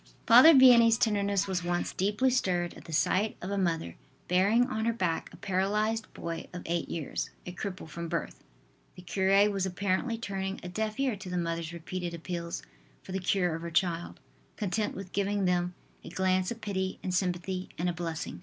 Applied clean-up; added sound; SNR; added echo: none; Printer; 16 dB; none.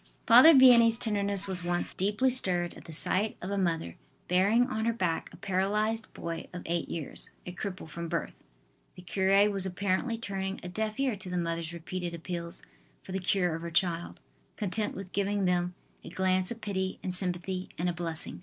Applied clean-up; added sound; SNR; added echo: neural separator model SepFormer DNS4.